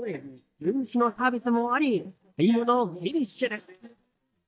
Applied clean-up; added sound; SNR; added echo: neural mask model DeepFilterNet 3.